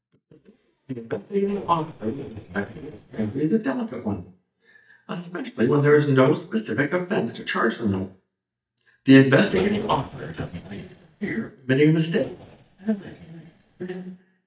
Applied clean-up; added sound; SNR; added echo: neural mask model DeepFilterNet 3.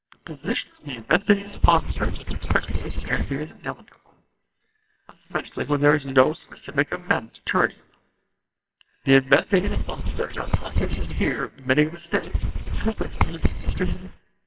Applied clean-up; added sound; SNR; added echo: neural separator model SepFormer WHAMR!.